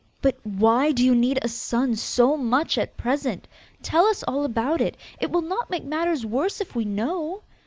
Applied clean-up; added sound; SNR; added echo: none; none; none; none.